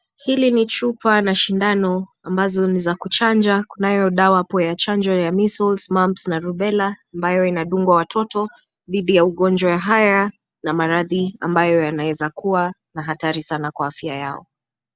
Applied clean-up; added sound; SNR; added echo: none; none; none; none.